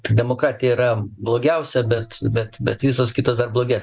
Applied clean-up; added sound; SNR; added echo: neural mask model DeepFilterNet 3.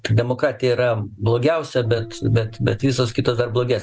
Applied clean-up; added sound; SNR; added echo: none; Gong; 20 dB; none.